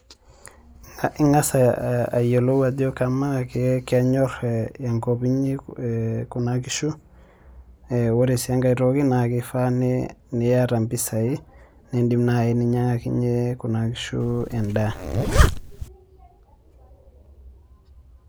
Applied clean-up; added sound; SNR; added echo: none; Zipper (clothing); -1 dB; none.